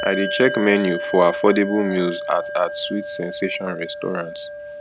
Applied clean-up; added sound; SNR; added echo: none; Bell; 8 dB; none.